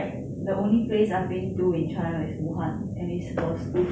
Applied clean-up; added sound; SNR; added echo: none; none; none; none.